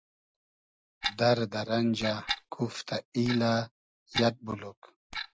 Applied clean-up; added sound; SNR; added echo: none; Clock; 8 dB; none.